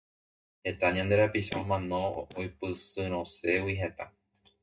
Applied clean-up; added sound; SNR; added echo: neural mask model DeepFilterNet 3.